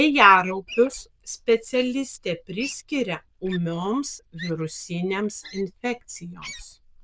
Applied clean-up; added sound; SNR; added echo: neural diffusion model UNIVERSE++.